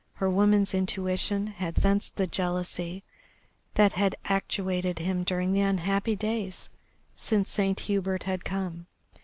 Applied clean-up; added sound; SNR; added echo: none; none; none; none.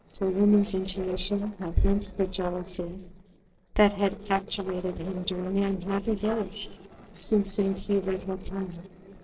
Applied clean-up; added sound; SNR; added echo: neural separator model SepFormer DNS4.